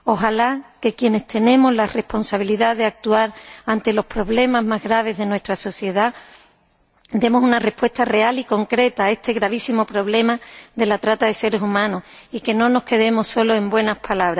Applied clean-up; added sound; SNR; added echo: none; none; none; none.